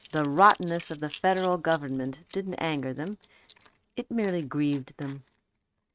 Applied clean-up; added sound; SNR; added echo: neural mask model RNNoise.